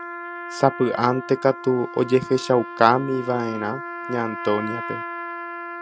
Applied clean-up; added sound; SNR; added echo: none; Trumpet; 10 dB; none.